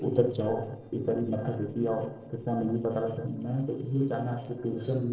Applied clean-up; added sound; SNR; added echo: neural separator model SepFormer DNS4.